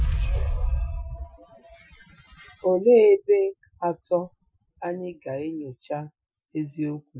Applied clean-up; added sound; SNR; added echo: classical method Wiener filter.